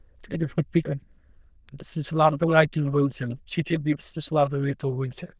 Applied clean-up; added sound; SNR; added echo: neural diffusion model UNIVERSE++.